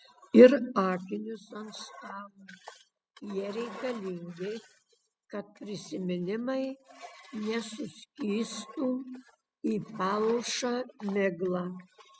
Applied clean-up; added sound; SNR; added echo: classical method spectral subtraction.